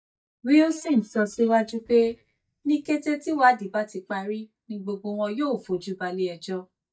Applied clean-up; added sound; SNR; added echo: neural mask model DeepFilterNet 3.